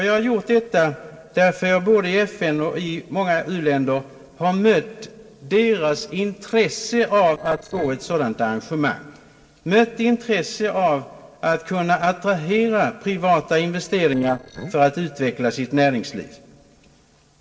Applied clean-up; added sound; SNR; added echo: neural separator model SepFormer DNS4.